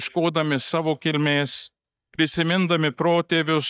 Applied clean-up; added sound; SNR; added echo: neural mask model DeepFilterNet 3.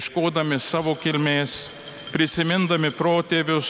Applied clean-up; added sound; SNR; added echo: none; Glass; 14 dB; none.